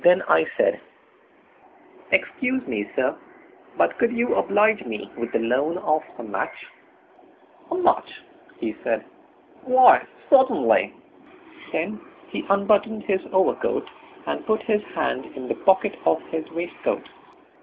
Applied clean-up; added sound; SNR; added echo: none; none; none; none.